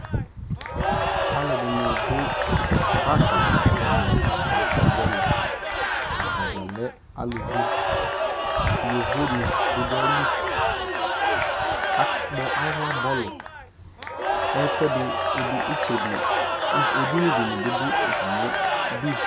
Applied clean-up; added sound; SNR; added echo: none; Crowd / Cheering; -3 dB; none.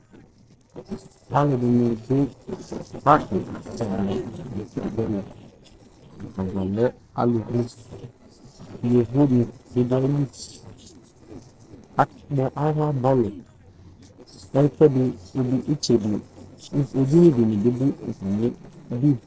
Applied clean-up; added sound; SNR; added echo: neural separator model SepFormer DNS4.